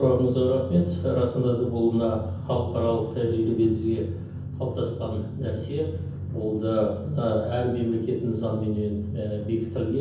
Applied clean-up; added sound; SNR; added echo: none; Drum; 8 dB; reverberation time 0.7 s.